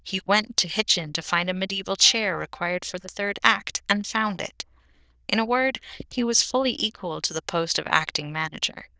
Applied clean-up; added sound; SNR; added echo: neural diffusion model UNIVERSE++.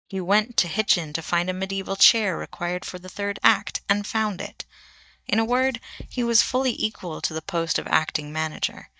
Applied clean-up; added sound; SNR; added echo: neural mask model DeepFilterNet 3.